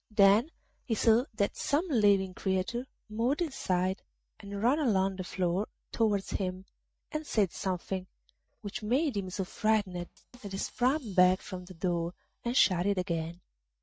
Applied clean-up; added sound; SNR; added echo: neural mask model RNNoise.